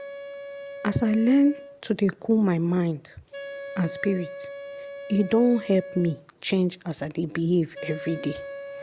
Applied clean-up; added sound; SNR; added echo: none; Wind instrument, woodwind instrument; 14 dB; none.